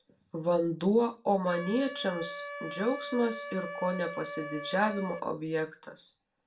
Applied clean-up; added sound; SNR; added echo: none; Wind instrument, woodwind instrument; 11 dB; reverberation time 0.2 s.